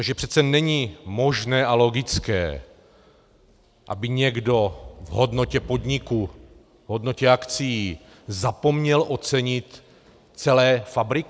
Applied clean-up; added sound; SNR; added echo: none; Animal; 18 dB; none.